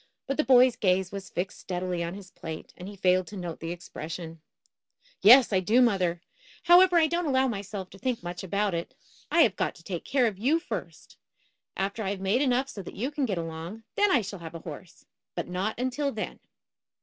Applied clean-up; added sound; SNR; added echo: none; none; none; none.